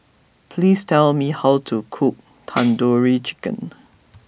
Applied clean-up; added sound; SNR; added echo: none; Tambourine; 19 dB; none.